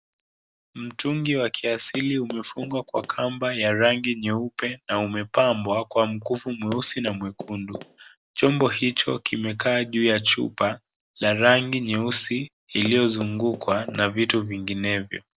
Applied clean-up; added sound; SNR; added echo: none; Run; 15 dB; none.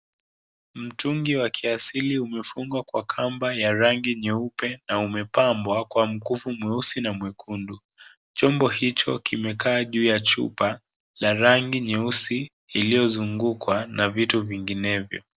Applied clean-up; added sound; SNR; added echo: none; none; none; none.